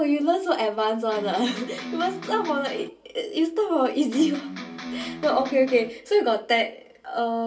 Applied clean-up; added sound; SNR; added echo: none; Electric guitar; 10 dB; reverberation time 0.2 s.